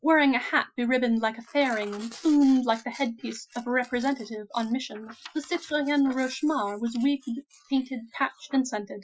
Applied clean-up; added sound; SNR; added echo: classical method Wiener filter.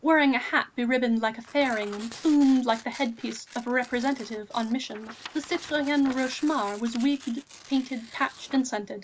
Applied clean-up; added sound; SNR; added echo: none; Tearing; 20 dB; none.